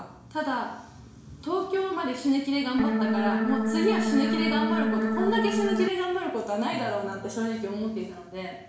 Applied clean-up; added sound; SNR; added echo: none; Organ; -3 dB; reverberation time 0.7 s.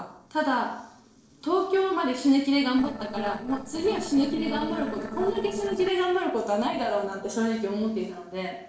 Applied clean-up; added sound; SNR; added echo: neural separator model SepFormer DNS4.